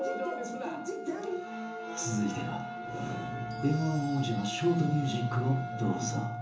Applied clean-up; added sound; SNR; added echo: none; Trumpet; 8 dB; reverberation time 0.7 s.